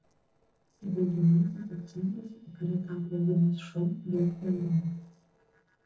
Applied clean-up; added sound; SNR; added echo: neural separator model SepFormer DNS4.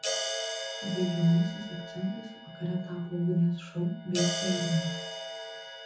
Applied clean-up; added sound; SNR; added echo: none; Crash cymbal; 6 dB; reverberation time 0.5 s.